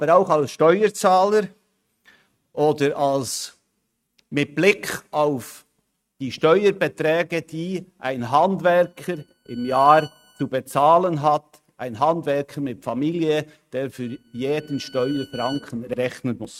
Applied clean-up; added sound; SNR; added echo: neural mask model RNNoise.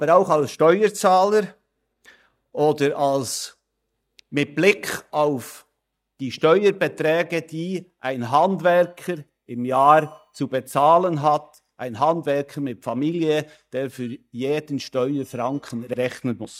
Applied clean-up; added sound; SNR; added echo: neural mask model DeepFilterNet 3.